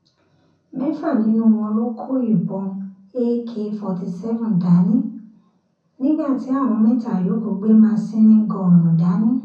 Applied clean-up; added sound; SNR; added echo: none; none; none; reverberation time 0.6 s.